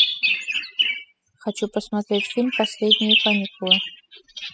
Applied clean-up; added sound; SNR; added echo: classical method spectral subtraction.